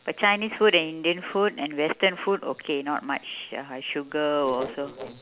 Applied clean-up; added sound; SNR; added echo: none; none; none; none.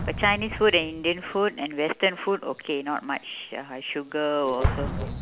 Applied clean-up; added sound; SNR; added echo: none; Explosion; 8 dB; none.